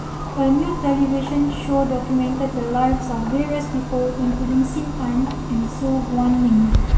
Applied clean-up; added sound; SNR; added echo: none; Clock; 4 dB; reverberation time 1.7 s.